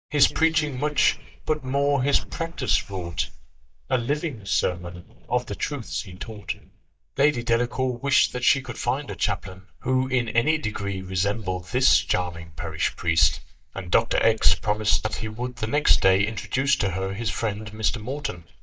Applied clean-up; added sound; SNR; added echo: neural mask model DeepFilterNet 3.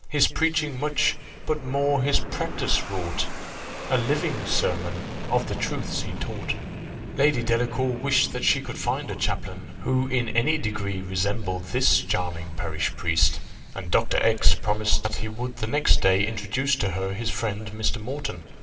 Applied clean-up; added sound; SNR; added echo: none; Fixed-wing aircraft, airplane; 15 dB; reverberation time 1.8 s.